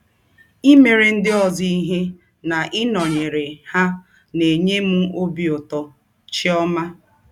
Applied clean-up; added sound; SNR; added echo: none; Cupboard open or close / Door; 16 dB; none.